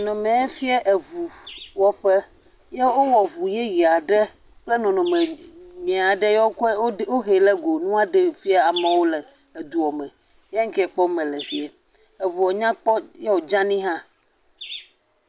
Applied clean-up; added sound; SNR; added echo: none; none; none; none.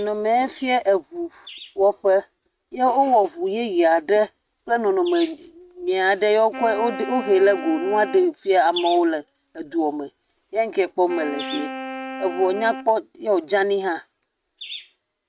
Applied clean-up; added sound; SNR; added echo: neural mask model RNNoise.